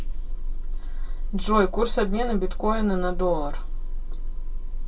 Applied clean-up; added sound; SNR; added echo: none; none; none; reverberation time 0.1 s.